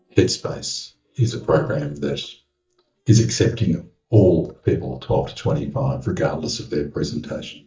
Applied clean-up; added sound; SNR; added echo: neural mask model DeepFilterNet 3.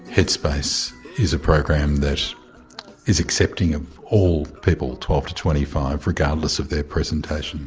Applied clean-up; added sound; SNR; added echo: none; none; none; none.